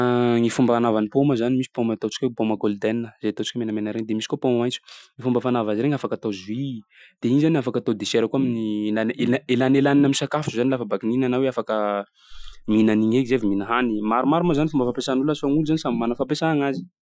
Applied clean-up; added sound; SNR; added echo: classical method Wiener filter.